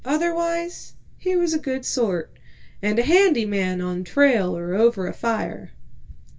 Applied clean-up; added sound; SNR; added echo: none; none; none; reverberation time 0.1 s.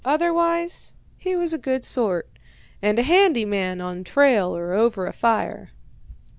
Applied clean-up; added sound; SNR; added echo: none; none; none; none.